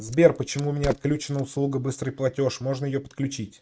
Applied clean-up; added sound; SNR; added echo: neural mask model RNNoise.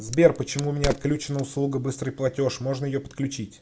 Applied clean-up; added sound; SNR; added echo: none; Crack; 13 dB; none.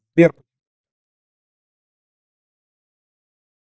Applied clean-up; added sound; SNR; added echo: neural mask model DeepFilterNet 3.